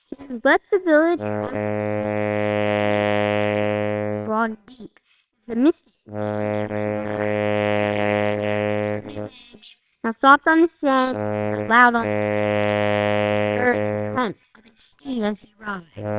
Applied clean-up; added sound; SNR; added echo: neural separator model SepFormer WHAMR!.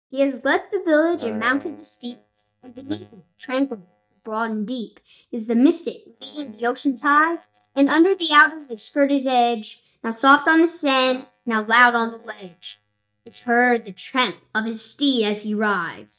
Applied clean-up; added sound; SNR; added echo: neural mask model DeepFilterNet 3.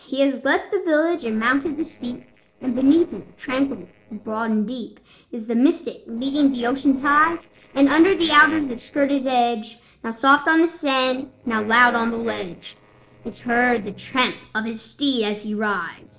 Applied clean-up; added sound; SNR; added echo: neural separator model SepFormer DNS4.